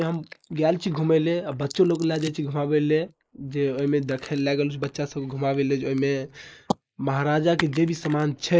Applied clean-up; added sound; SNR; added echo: neural mask model Resemble Enhance denoiser.